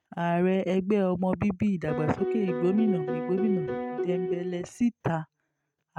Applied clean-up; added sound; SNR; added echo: neural mask model RNNoise.